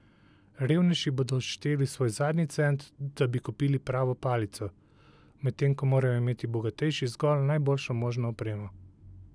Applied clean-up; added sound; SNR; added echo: none; none; none; none.